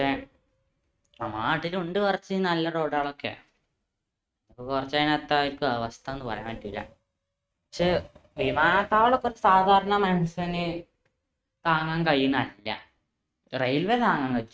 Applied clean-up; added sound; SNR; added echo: neural mask model RNNoise.